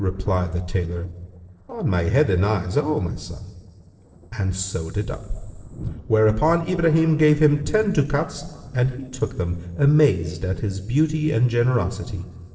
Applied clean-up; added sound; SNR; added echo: neural separator model SepFormer DNS4.